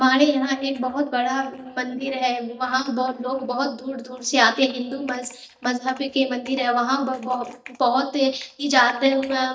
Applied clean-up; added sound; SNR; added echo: neural mask model DeepFilterNet 3.